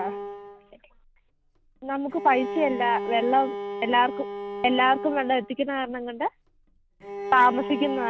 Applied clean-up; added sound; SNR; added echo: none; Bowed string instrument; 9 dB; none.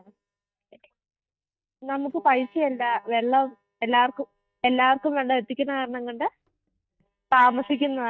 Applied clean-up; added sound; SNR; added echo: neural mask model DeepFilterNet 3.